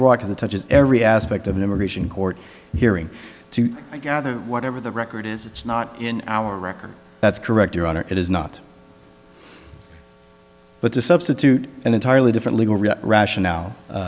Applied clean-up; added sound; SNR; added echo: none; none; none; none.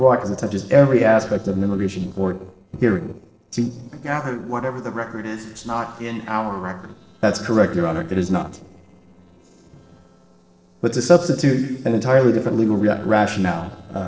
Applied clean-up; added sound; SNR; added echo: neural separator model SepFormer DNS4.